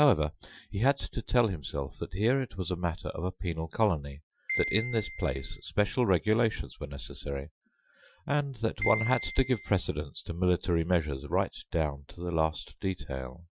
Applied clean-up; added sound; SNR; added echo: classical method Wiener filter.